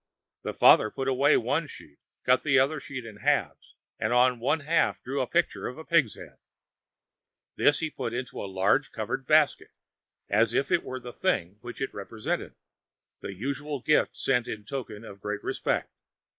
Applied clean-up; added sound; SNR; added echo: neural mask model Resemble Enhance denoiser.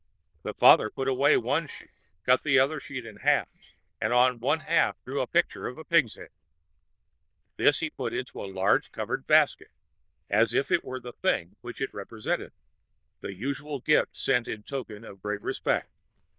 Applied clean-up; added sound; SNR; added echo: neural diffusion model UNIVERSE++.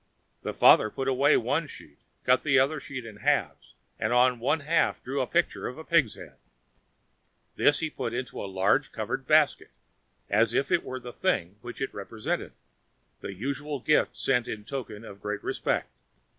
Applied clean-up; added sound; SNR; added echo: none; none; none; none.